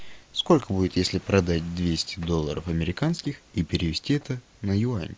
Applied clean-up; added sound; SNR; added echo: none; none; none; none.